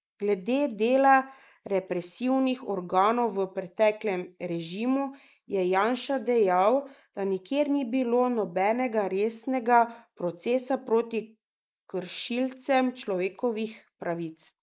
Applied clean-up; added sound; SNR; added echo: neural mask model Resemble Enhance denoiser.